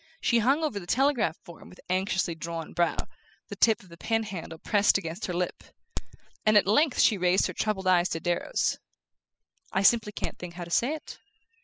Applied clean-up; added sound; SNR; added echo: classical method spectral subtraction.